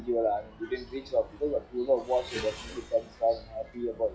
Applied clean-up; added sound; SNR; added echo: classical method log-MMSE.